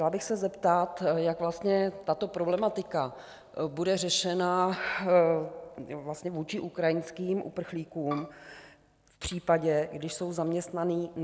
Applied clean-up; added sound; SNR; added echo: none; Bowed string instrument; 12 dB; none.